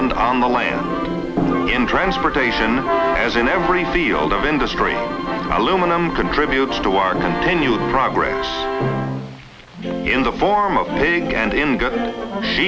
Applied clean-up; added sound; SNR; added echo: none; none; none; none.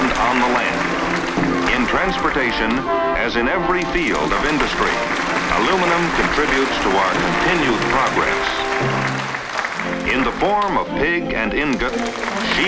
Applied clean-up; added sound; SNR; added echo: none; Applause; 5 dB; none.